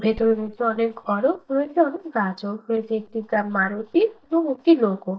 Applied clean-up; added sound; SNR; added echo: neural mask model DeepFilterNet 3.